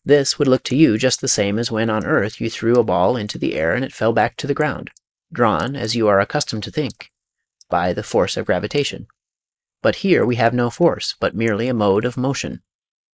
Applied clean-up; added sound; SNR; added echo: neural mask model Resemble Enhance denoiser.